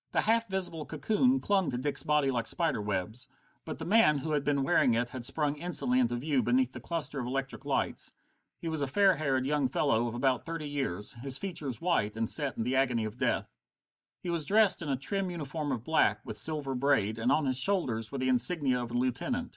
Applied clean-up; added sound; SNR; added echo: neural mask model Resemble Enhance denoiser.